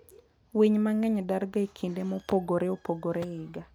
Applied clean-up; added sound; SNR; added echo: none; none; none; none.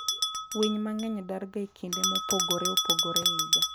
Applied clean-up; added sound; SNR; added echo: none; Bell; -4 dB; none.